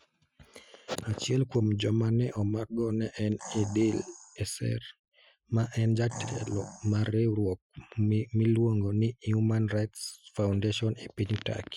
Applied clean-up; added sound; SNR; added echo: classical method Wiener filter.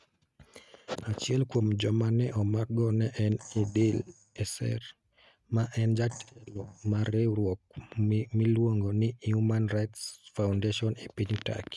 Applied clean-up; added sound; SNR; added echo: neural mask model RNNoise.